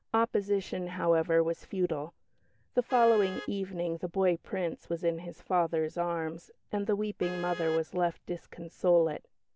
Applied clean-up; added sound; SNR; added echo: none; Vehicle horn, car horn, honking; 20 dB; none.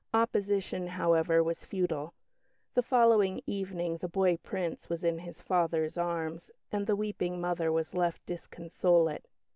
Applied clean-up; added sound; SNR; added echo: none; none; none; none.